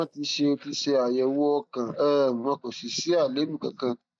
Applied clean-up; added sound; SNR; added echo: neural mask model DeepFilterNet 3.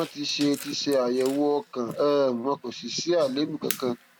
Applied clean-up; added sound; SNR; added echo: none; Chewing, mastication; 16 dB; none.